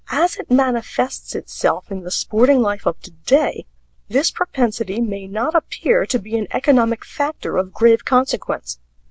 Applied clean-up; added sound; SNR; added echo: none; none; none; none.